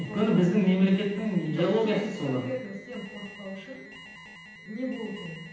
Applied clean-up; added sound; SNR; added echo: none; Alarm; 18 dB; reverberation time 0.9 s.